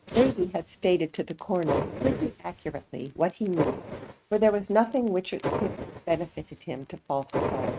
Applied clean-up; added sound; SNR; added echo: neural mask model RNNoise.